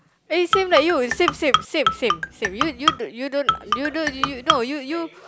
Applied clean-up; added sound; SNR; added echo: none; Marimba, xylophone; 0 dB; none.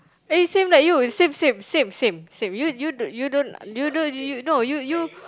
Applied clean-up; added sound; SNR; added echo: none; none; none; none.